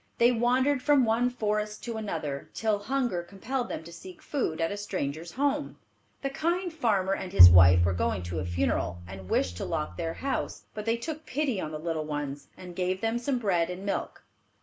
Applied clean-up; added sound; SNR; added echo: none; Bowed string instrument; -5 dB; none.